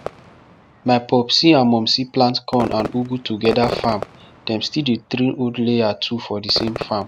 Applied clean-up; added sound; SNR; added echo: none; Fireworks; 14 dB; none.